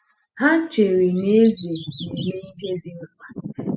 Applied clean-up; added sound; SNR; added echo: classical method spectral subtraction.